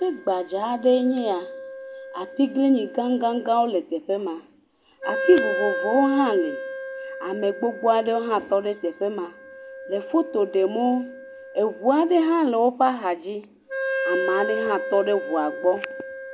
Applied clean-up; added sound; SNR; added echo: none; Wind instrument, woodwind instrument; 9 dB; none.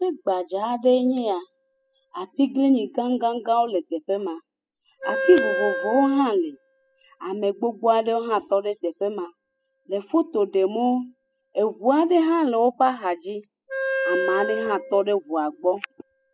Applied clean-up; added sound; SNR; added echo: classical method spectral subtraction.